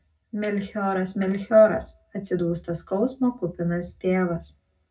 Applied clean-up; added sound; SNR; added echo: none; none; none; reverberation time 0.3 s.